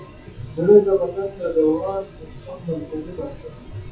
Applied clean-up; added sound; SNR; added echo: classical method WPE with log-MMSE.